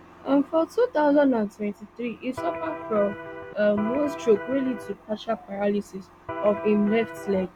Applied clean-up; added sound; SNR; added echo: none; Electric guitar; 9 dB; none.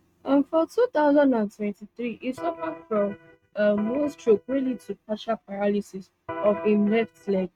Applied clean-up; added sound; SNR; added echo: neural mask model RNNoise.